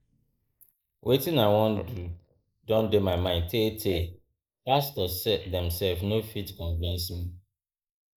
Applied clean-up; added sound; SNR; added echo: neural mask model Resemble Enhance denoiser.